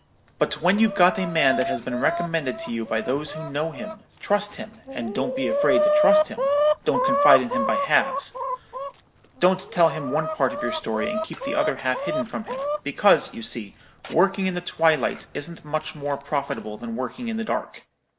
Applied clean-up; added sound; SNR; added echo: none; Chicken, rooster; 3 dB; none.